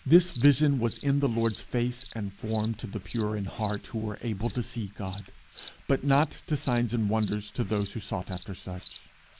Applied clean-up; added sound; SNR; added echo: neural mask model Resemble Enhance denoiser.